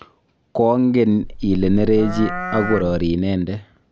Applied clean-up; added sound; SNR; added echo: none; Livestock, farm animals, working animals; 6 dB; none.